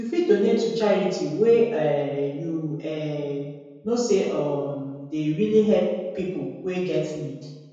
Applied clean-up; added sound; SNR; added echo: none; none; none; reverberation time 1.2 s.